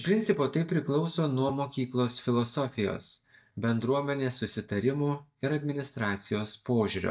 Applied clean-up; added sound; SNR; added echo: neural mask model DeepFilterNet 3.